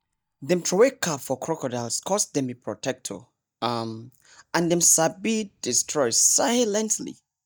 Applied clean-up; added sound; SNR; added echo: neural mask model DeepFilterNet 3.